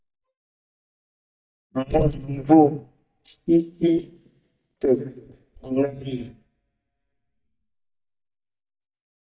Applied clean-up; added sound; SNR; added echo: neural mask model DeepFilterNet 3.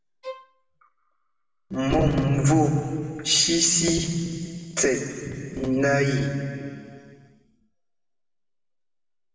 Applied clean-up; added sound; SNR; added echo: none; Bowed string instrument; 18 dB; reverberation time 2.4 s.